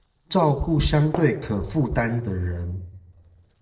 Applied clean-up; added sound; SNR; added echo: neural separator model SepFormer DNS4.